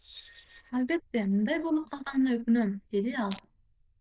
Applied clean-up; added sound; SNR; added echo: neural diffusion model UNIVERSE++.